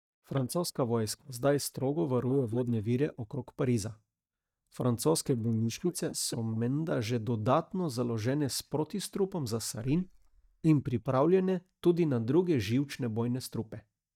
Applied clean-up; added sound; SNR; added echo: neural mask model DeepFilterNet 3.